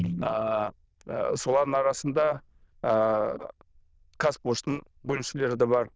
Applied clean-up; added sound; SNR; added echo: neural diffusion model UNIVERSE++.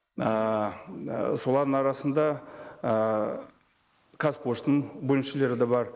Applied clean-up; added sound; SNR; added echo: neural mask model Resemble Enhance denoiser.